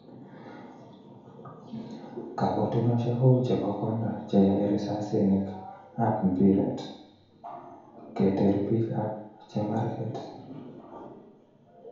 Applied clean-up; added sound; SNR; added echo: none; none; none; reverberation time 0.9 s.